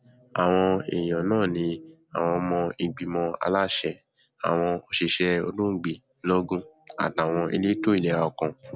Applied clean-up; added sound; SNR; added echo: none; none; none; none.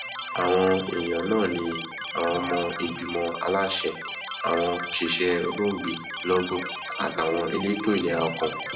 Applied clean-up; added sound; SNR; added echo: none; Keyboard (musical); 7 dB; reverberation time 0.6 s.